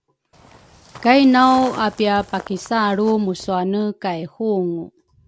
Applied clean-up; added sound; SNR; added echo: none; Walk, footsteps; 20 dB; none.